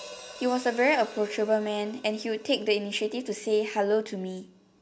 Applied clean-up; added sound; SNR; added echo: none; Hi-hat; 20 dB; none.